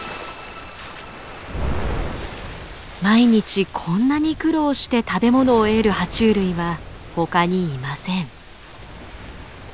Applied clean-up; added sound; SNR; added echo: none; none; none; none.